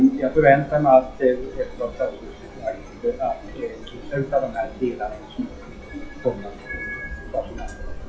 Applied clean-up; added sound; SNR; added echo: classical method WPE with log-MMSE.